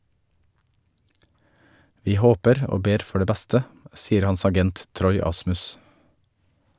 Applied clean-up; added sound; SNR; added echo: none; none; none; none.